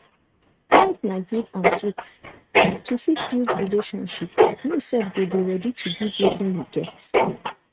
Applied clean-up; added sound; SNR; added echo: neural mask model RNNoise.